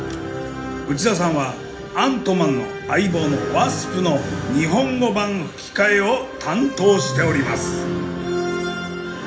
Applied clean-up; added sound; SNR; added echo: none; none; none; reverberation time 0.4 s.